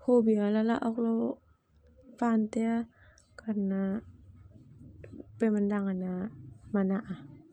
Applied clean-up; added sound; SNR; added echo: none; none; none; none.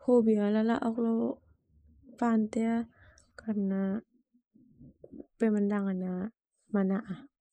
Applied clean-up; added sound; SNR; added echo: neural mask model Resemble Enhance denoiser.